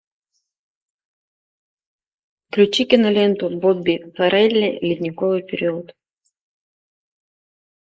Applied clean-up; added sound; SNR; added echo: neural mask model Resemble Enhance denoiser.